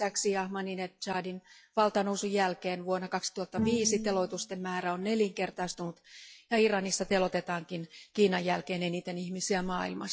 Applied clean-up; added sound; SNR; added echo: classical method log-MMSE.